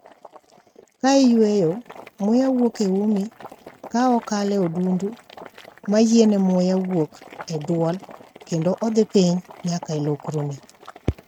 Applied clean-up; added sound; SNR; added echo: neural mask model RNNoise.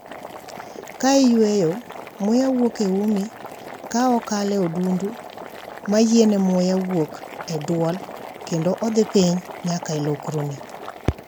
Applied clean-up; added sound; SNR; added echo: none; Boiling; 15 dB; none.